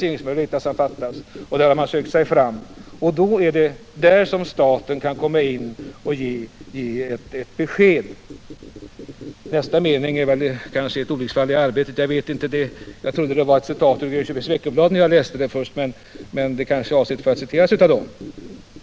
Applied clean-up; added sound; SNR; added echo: none; Squeak; 18 dB; none.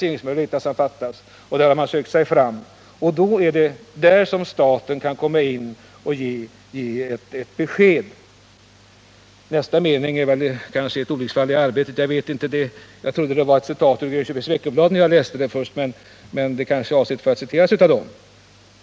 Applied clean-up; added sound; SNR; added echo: none; none; none; none.